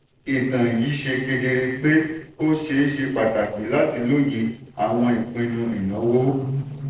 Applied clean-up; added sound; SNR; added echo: neural separator model SepFormer DNS4.